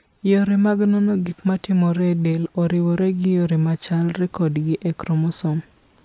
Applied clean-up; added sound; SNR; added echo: none; none; none; none.